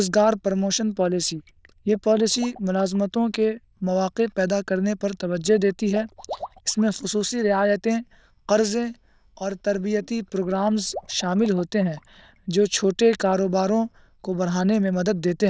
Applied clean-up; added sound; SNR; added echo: neural diffusion model UNIVERSE++.